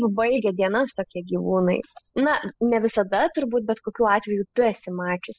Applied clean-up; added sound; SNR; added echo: classical method spectral subtraction.